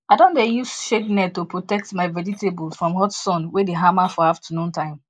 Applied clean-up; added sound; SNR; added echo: neural mask model Resemble Enhance denoiser.